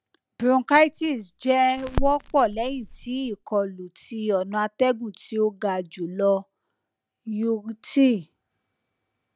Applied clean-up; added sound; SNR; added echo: none; Crackle; 7 dB; none.